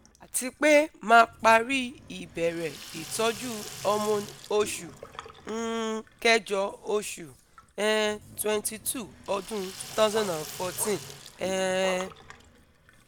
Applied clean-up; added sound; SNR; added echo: none; Bark + Sink (filling or washing); 17 dB; none.